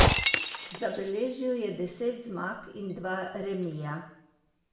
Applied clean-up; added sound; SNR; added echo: none; Shatter; -1 dB; reverberation time 0.7 s.